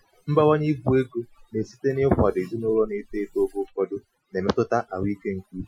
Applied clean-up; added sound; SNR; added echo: classical method Wiener filter.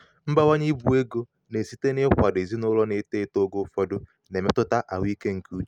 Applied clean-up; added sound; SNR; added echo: none; none; none; none.